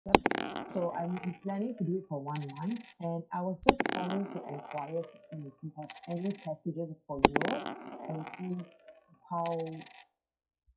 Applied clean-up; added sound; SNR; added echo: classical method WPE with log-MMSE.